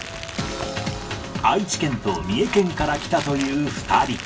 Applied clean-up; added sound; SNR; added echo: none; Crumpling, crinkling; 13 dB; reverberation time 0.2 s.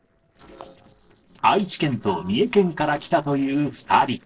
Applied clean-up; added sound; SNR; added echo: neural separator model SepFormer DNS4.